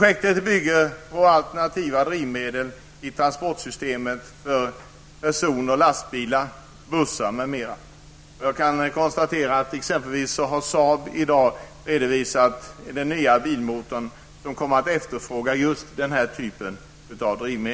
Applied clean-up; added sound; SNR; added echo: none; none; none; none.